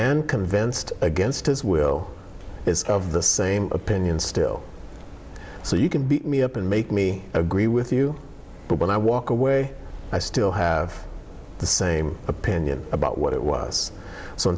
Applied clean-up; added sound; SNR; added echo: none; none; none; none.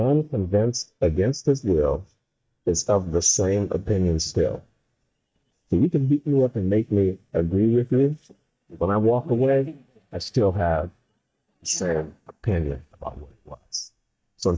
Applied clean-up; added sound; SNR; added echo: neural mask model DeepFilterNet 3.